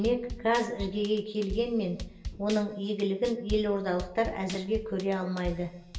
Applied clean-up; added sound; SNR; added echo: none; Drum kit; 11 dB; reverberation time 0.7 s.